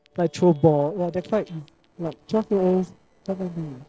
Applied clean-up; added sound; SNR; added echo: neural separator model SepFormer DNS4.